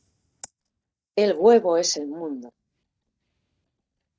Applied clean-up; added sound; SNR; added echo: neural mask model DeepFilterNet 3.